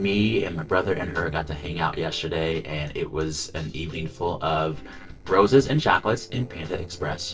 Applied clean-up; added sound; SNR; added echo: neural separator model SepFormer DNS4.